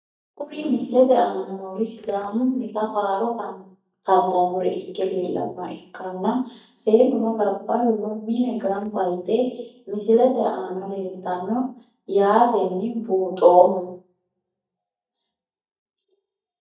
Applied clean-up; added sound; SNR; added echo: neural mask model DeepFilterNet 3.